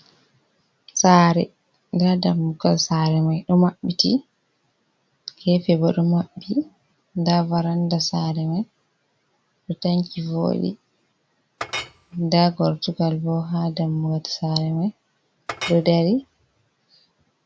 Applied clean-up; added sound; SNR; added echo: none; Chink, clink; 14 dB; none.